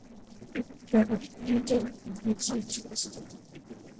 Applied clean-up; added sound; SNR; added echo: neural separator model SepFormer DNS4.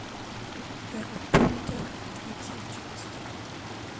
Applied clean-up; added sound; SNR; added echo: none; Stream; 6 dB; reverberation time 0.6 s.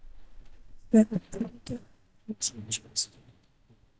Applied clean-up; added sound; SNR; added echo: neural mask model DeepFilterNet 3.